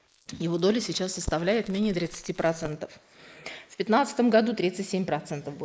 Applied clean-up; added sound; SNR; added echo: neural mask model Resemble Enhance denoiser.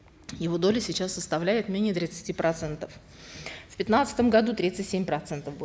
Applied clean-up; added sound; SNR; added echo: none; none; none; none.